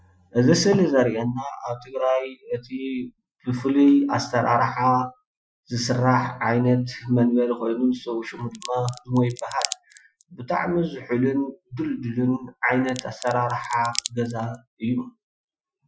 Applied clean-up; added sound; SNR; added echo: classical method Wiener filter.